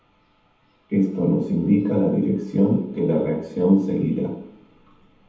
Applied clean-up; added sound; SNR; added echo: none; none; none; reverberation time 0.8 s.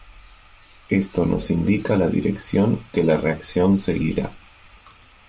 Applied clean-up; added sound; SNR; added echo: none; none; none; none.